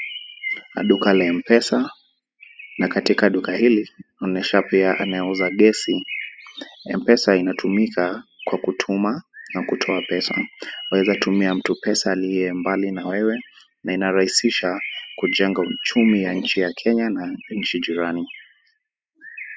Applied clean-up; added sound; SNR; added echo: classical method spectral subtraction.